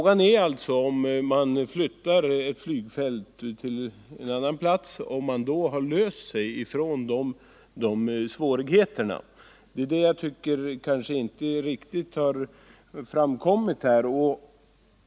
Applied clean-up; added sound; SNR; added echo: none; none; none; none.